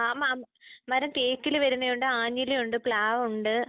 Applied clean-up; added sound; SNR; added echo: none; none; none; none.